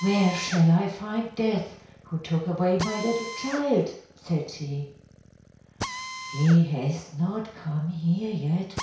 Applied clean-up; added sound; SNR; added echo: none; Drill; 14 dB; reverberation time 0.6 s.